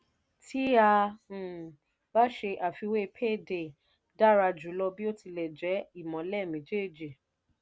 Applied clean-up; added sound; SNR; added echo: none; none; none; none.